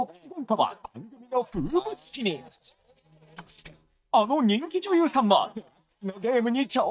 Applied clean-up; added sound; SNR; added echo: neural mask model DeepFilterNet 3.